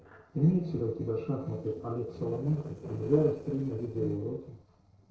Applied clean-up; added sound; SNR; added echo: neural separator model SepFormer DNS4.